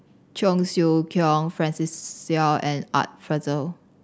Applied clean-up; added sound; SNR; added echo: none; none; none; none.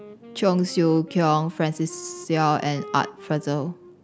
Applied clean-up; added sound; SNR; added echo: none; Wind instrument, woodwind instrument; 18 dB; none.